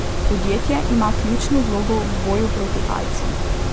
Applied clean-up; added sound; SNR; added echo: none; Mechanisms; -3 dB; none.